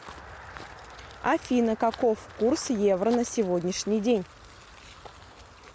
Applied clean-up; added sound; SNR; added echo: none; none; none; none.